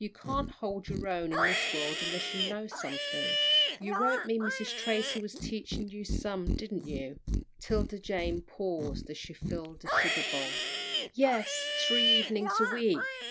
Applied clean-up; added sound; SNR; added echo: none; Livestock, farm animals, working animals; -2 dB; none.